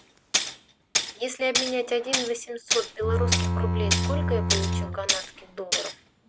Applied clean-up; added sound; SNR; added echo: none; Tools + Bowed string instrument; -4 dB; none.